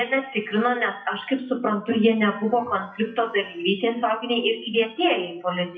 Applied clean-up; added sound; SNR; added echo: classical method WPE with log-MMSE.